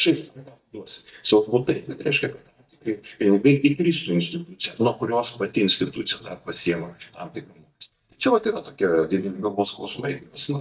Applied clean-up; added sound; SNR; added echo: neural mask model DeepFilterNet 3.